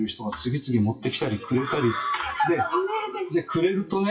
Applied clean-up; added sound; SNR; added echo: classical method WPE with log-MMSE.